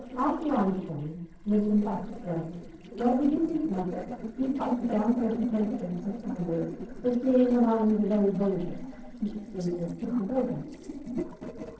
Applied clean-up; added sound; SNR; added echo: neural separator model SepFormer DNS4.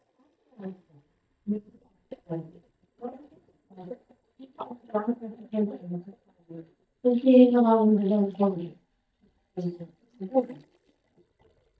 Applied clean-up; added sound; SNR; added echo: neural mask model DeepFilterNet 3.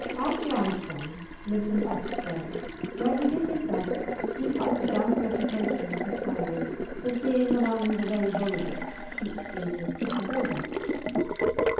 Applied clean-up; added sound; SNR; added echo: none; Water tap, faucet; 1 dB; reverberation time 0.8 s.